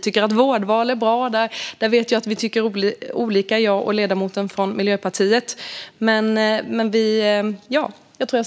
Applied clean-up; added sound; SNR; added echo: none; none; none; none.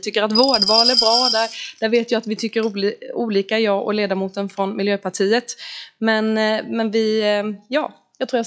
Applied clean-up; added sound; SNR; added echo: classical method log-MMSE.